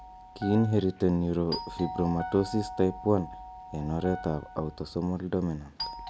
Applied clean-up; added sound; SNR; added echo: none; Doorbell + Piano; 12 dB; none.